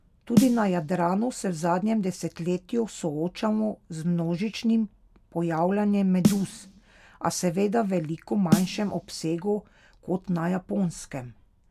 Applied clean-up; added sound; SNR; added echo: none; Snare drum; 5 dB; none.